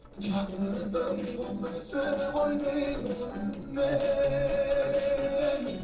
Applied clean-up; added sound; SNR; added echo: neural separator model SepFormer DNS4.